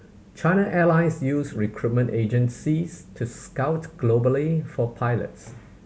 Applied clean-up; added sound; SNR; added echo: none; none; none; none.